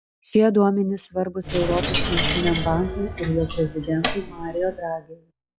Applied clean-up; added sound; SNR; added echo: classical method log-MMSE.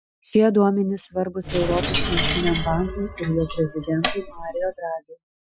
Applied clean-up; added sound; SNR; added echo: classical method Wiener filter.